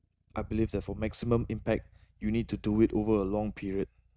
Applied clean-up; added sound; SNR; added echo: neural mask model RNNoise.